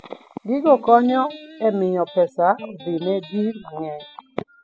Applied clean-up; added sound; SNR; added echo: classical method spectral subtraction.